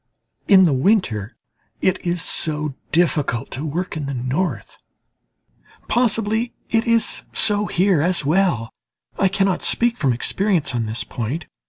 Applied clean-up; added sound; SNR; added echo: none; none; none; none.